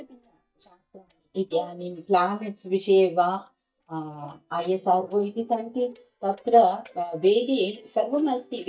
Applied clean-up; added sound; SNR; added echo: neural mask model DeepFilterNet 3.